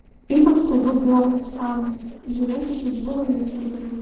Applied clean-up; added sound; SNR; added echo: neural separator model SepFormer DNS4.